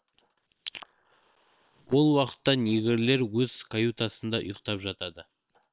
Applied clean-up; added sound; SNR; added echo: neural separator model SepFormer WHAM!.